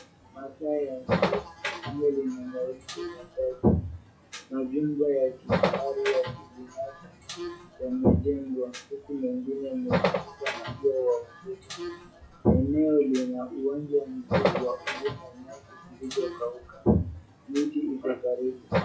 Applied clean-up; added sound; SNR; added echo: classical method WPE with log-MMSE.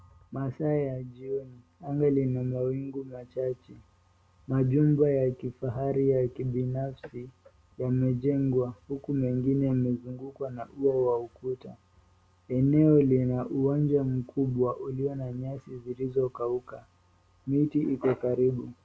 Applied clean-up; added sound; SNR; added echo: none; none; none; none.